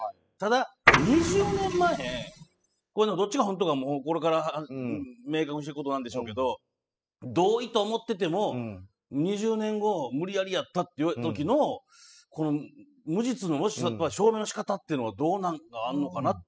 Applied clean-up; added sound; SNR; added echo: classical method spectral subtraction.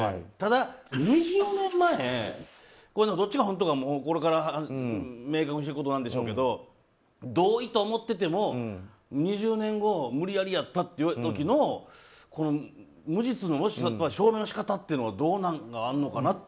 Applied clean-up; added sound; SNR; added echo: neural mask model Resemble Enhance denoiser.